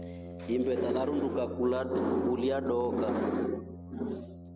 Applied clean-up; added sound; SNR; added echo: none; Brass instrument; 11 dB; none.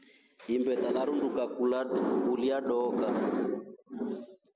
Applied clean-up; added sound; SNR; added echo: none; none; none; none.